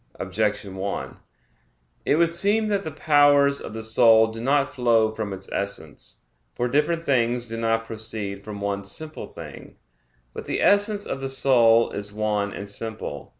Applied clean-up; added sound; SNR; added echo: none; none; none; none.